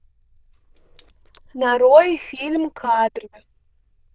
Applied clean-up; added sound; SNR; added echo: neural diffusion model UNIVERSE++.